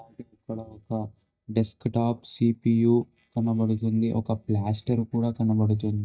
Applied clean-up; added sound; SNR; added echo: neural mask model DeepFilterNet 3.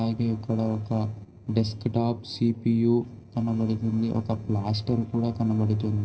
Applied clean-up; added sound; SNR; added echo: neural separator model SepFormer DNS4.